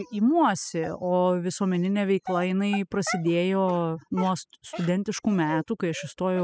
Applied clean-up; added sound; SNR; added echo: classical method spectral subtraction.